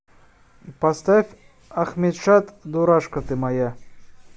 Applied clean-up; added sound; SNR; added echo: none; none; none; none.